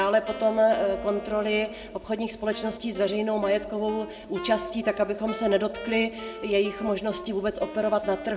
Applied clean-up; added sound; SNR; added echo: none; Wind instrument, woodwind instrument; 15 dB; reverberation time 1.2 s.